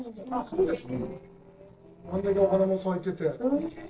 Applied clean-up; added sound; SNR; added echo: neural separator model SepFormer DNS4.